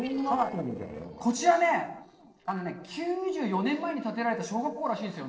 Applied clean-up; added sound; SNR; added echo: neural separator model SepFormer DNS4.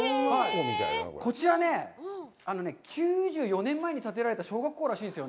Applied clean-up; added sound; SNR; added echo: none; none; none; none.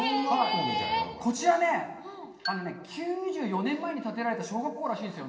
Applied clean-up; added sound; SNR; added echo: none; Marimba, xylophone; 14 dB; reverberation time 0.9 s.